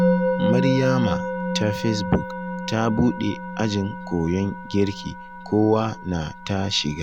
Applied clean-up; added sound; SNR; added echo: none; Musical instrument; 3 dB; none.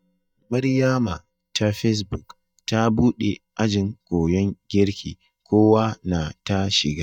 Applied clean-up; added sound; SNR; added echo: neural mask model DeepFilterNet 3.